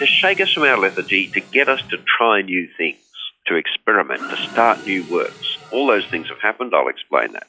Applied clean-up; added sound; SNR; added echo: classical method log-MMSE.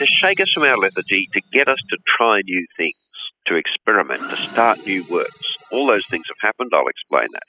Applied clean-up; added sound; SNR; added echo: classical method spectral subtraction.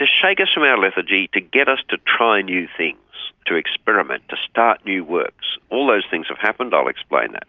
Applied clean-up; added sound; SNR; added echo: none; none; none; none.